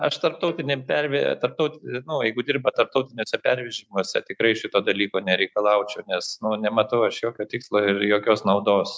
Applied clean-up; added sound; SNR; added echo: neural mask model DeepFilterNet 3.